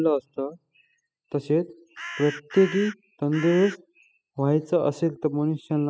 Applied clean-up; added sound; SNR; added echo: classical method spectral subtraction.